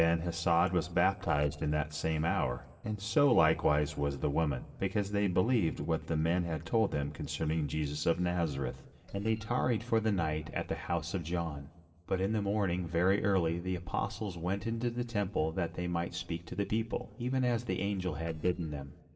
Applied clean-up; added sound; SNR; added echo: neural separator model SepFormer DNS4.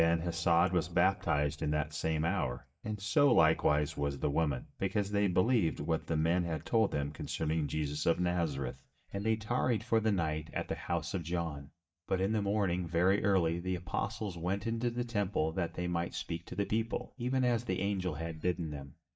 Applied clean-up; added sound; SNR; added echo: neural mask model DeepFilterNet 3.